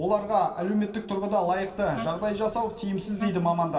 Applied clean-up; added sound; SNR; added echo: none; Wind instrument, woodwind instrument; 12 dB; reverberation time 2.5 s.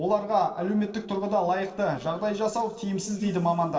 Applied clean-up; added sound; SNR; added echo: neural separator model SepFormer DNS4.